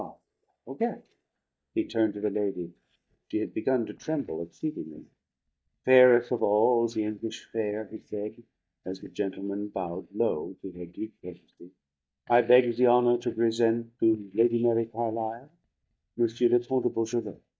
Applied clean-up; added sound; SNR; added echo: neural mask model DeepFilterNet 3.